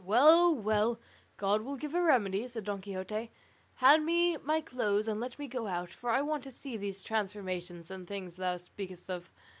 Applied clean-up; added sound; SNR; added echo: none; none; none; none.